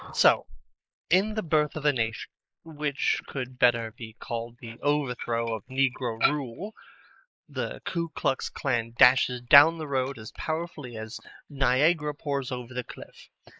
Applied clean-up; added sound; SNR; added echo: neural mask model Resemble Enhance denoiser.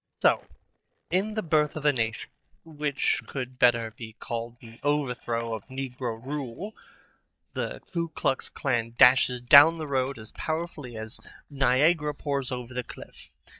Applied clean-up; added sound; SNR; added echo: neural mask model DeepFilterNet 3.